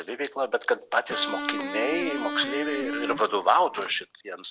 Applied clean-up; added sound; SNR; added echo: none; Electric guitar; 6 dB; none.